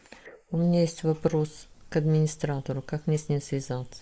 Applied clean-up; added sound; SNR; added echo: neural mask model Resemble Enhance denoiser.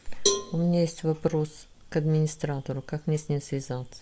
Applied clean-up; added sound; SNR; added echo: none; Cowbell; 7 dB; none.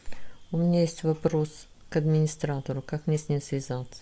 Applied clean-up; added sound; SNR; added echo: none; none; none; none.